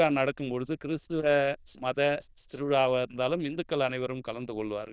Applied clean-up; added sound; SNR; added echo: neural diffusion model UNIVERSE++.